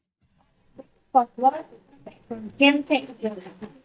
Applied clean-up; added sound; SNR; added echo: neural mask model DeepFilterNet 3.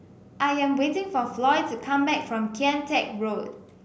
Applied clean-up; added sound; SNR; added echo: none; none; none; none.